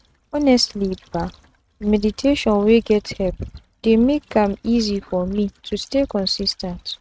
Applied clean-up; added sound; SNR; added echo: neural mask model RNNoise.